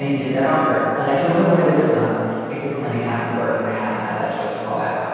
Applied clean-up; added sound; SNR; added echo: none; none; none; reverberation time 2.2 s.